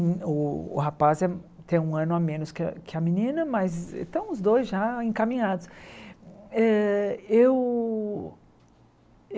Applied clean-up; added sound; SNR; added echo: none; none; none; none.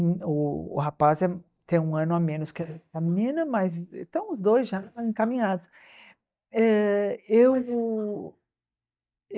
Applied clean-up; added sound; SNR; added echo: neural mask model DeepFilterNet 3.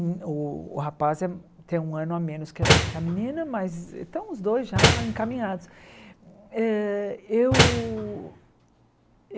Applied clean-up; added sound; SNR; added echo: none; Slam; -5 dB; none.